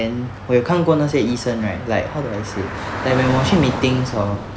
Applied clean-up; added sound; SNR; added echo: none; Traffic noise, roadway noise / Car; 9 dB; none.